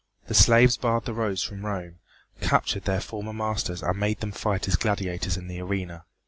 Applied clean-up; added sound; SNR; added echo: none; none; none; none.